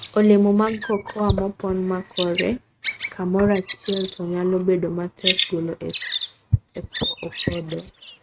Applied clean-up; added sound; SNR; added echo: neural mask model RNNoise.